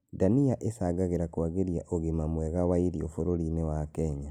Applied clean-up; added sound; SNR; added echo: none; none; none; none.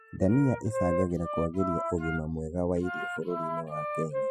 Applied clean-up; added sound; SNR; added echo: classical method spectral subtraction.